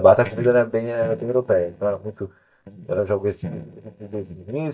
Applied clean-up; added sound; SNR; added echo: neural mask model DeepFilterNet 3.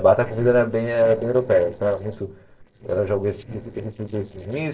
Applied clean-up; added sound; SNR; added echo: neural separator model SepFormer DNS4.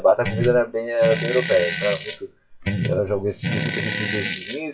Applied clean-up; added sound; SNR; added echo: classical method WPE with log-MMSE.